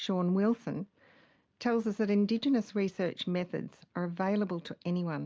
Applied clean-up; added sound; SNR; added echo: none; none; none; none.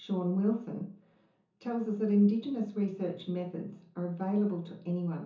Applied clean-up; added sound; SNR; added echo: none; none; none; reverberation time 0.6 s.